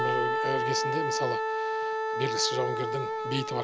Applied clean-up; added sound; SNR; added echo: none; Wind instrument, woodwind instrument; -4 dB; none.